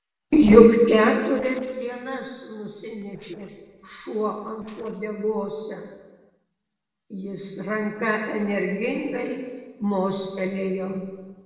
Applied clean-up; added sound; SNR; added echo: neural separator model SepFormer DNS4.